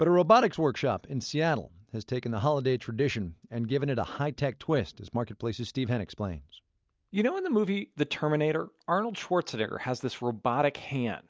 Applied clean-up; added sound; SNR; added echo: none; none; none; none.